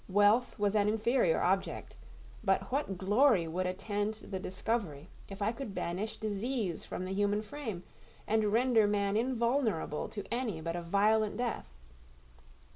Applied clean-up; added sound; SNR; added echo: none; none; none; none.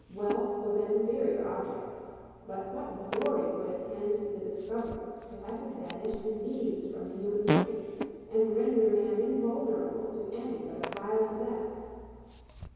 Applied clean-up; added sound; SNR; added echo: none; Fart; 9 dB; reverberation time 2.2 s.